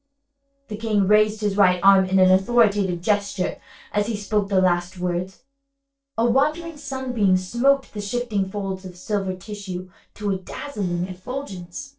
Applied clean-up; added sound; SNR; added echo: neural separator model SepFormer DNS4.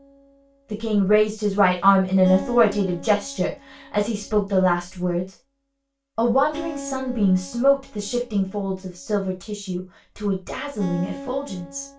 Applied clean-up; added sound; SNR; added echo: none; Acoustic guitar; 17 dB; reverberation time 0.2 s.